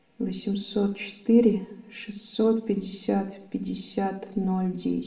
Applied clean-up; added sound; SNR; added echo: none; none; none; reverberation time 0.6 s.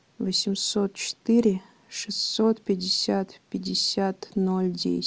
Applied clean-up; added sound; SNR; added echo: none; none; none; none.